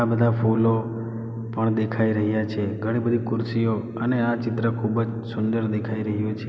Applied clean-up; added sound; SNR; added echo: none; none; none; none.